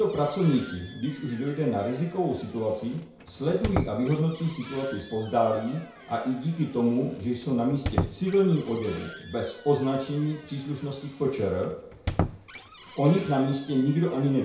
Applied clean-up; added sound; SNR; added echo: none; Squeak; 11 dB; reverberation time 0.6 s.